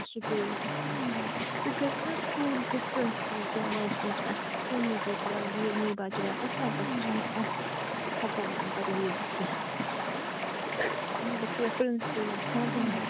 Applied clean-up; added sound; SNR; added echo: none; Stream + Tambourine; -2 dB; none.